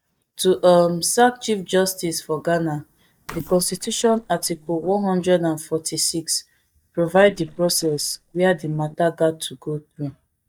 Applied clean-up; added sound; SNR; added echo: neural mask model DeepFilterNet 3.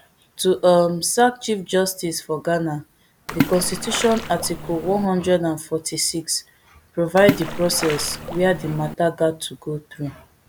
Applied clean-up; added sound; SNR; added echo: none; Splash, splatter; 6 dB; none.